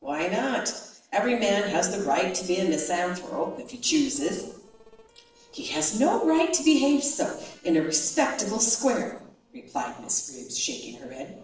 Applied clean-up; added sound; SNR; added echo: neural separator model SepFormer DNS4.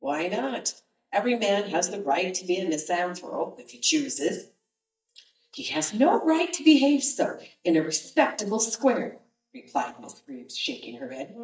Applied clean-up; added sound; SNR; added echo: neural mask model DeepFilterNet 3.